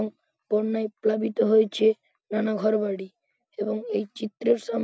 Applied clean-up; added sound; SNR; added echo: none; none; none; none.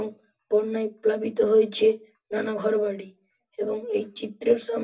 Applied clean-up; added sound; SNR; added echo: none; none; none; reverberation time 0.2 s.